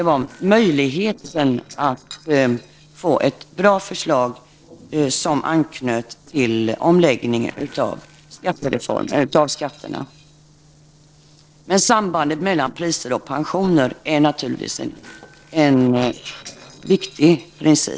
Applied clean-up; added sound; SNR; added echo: neural separator model SepFormer DNS4.